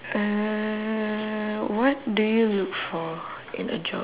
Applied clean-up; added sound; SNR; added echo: none; none; none; none.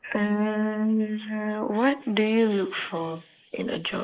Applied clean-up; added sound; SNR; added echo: neural mask model Resemble Enhance denoiser.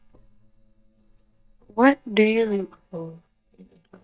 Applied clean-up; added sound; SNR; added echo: neural mask model DeepFilterNet 3.